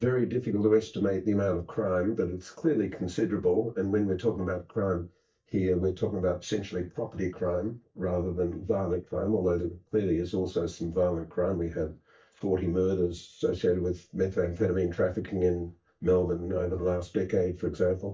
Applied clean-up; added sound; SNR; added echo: neural mask model DeepFilterNet 3.